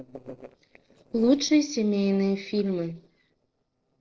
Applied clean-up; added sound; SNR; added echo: neural separator model SepFormer DNS4.